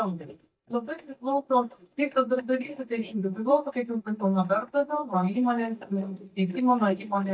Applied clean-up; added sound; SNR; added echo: neural mask model DeepFilterNet 3.